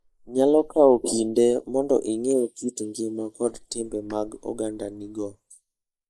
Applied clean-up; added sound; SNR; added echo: neural mask model Resemble Enhance denoiser.